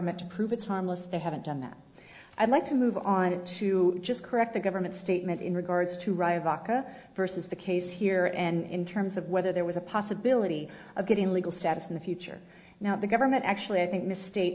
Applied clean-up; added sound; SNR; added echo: none; none; none; none.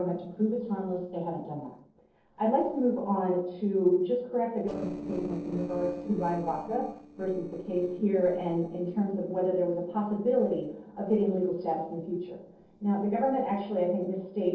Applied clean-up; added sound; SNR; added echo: neural separator model SepFormer DNS4.